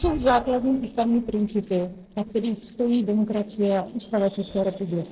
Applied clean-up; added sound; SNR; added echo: neural separator model SepFormer DNS4.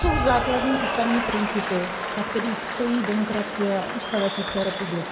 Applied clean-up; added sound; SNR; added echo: none; Applause / Cheering; 2 dB; reverberation time 1.0 s.